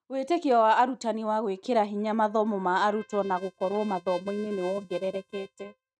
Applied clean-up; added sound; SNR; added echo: neural mask model RNNoise.